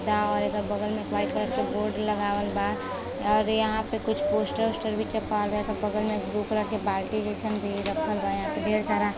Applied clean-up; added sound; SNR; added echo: none; none; none; none.